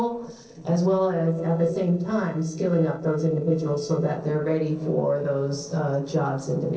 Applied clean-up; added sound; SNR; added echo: neural separator model SepFormer DNS4.